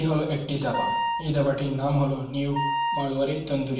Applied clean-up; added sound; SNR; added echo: none; Wind instrument, woodwind instrument; 3 dB; reverberation time 0.6 s.